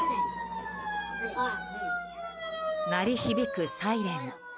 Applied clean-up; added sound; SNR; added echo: none; none; none; none.